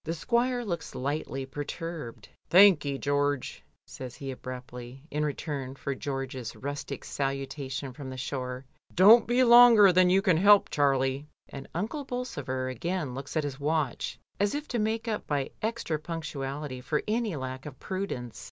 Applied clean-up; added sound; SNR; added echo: none; none; none; none.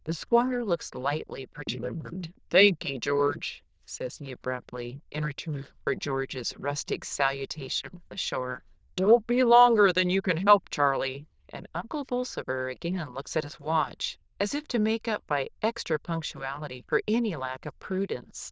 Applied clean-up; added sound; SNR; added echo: neural diffusion model UNIVERSE++.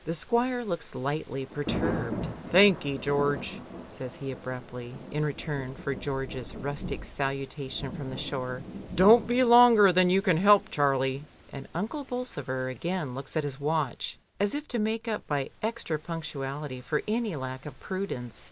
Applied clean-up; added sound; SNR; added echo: none; Thunder / Rain; 13 dB; none.